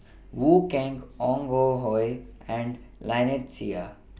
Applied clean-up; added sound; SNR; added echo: none; none; none; none.